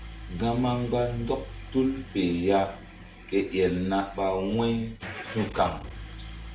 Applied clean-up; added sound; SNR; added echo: none; Engine starting / Car; 13 dB; none.